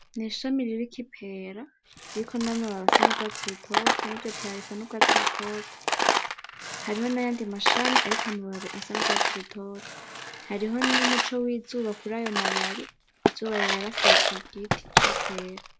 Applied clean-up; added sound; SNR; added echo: none; Coin (dropping); -5 dB; none.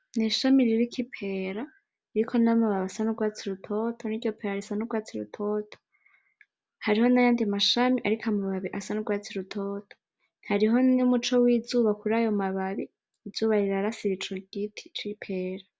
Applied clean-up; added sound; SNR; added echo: none; none; none; none.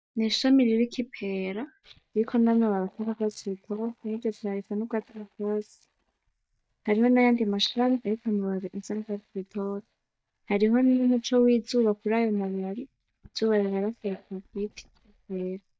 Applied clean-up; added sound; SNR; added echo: neural mask model DeepFilterNet 3.